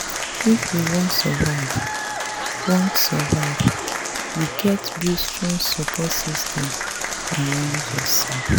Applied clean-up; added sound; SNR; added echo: none; Applause / Crowd; 4 dB; none.